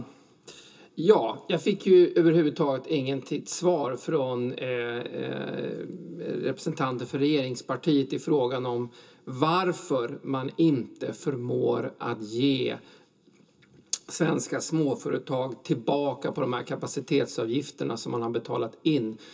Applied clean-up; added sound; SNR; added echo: none; none; none; reverberation time 0.2 s.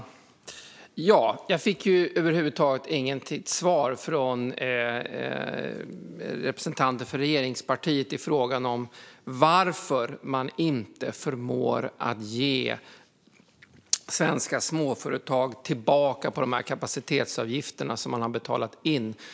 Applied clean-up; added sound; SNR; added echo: none; none; none; none.